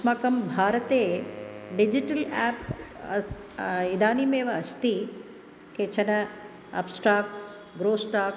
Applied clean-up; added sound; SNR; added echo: none; Cough + Wind instrument, woodwind instrument; 17 dB; none.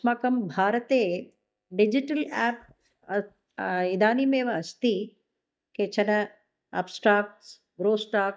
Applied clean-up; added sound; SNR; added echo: neural mask model DeepFilterNet 3.